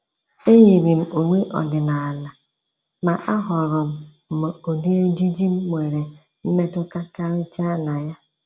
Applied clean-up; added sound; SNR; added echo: none; none; none; none.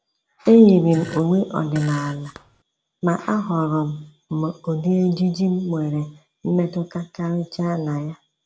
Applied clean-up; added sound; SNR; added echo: none; Fart; 17 dB; none.